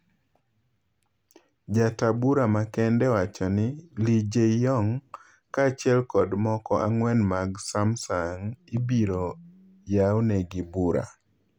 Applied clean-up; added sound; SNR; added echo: none; none; none; none.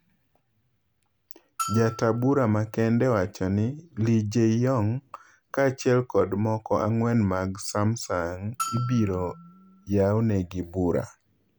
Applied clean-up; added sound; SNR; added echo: none; Bell; 14 dB; none.